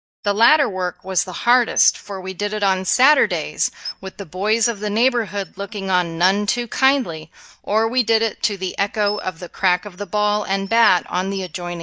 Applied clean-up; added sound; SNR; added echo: neural mask model DeepFilterNet 3.